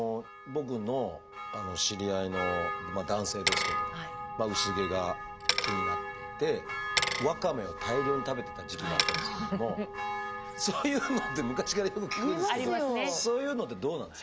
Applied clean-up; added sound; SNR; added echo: none; Bicycle + Church bell; 3 dB; none.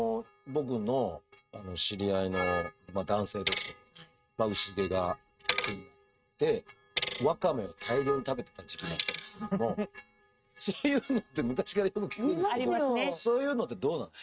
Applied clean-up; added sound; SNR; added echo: neural mask model RNNoise.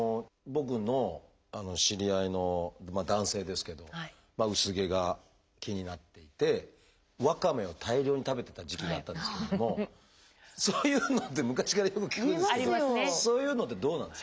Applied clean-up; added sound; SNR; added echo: none; none; none; none.